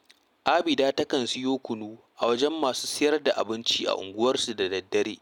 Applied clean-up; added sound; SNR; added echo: none; none; none; none.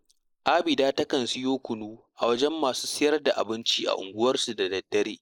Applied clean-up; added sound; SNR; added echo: neural mask model Resemble Enhance denoiser.